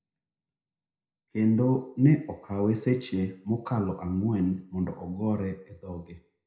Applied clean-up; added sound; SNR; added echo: none; none; none; reverberation time 0.4 s.